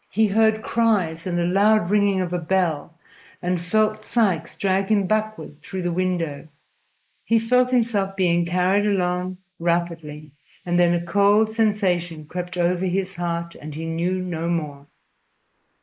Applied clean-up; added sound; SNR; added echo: neural mask model Resemble Enhance denoiser.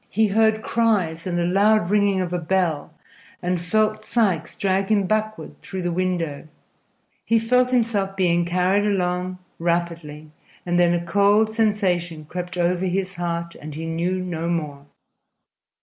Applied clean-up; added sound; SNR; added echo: none; none; none; none.